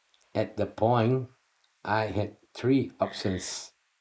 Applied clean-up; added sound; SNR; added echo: neural mask model Resemble Enhance denoiser.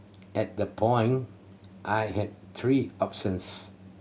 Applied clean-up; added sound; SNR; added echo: none; none; none; none.